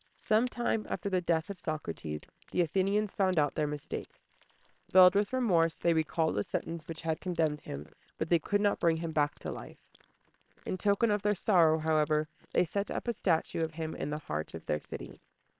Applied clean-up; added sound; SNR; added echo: neural separator model SepFormer WHAM!.